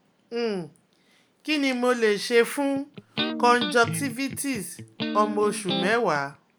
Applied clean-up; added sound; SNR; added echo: none; Electric guitar; 7 dB; none.